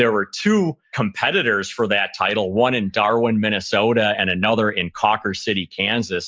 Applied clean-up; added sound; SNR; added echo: neural mask model Resemble Enhance denoiser.